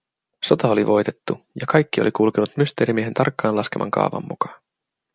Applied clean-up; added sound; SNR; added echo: none; none; none; none.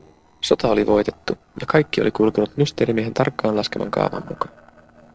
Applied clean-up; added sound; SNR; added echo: neural separator model SepFormer DNS4.